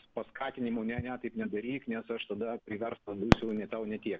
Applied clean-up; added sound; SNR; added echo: none; Fireworks; 2 dB; none.